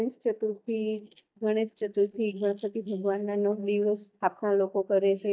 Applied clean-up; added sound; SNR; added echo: neural mask model DeepFilterNet 3.